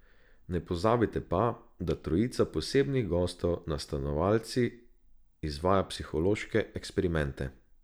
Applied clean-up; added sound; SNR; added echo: none; none; none; none.